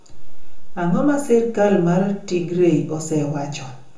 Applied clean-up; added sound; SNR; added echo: none; none; none; reverberation time 0.5 s.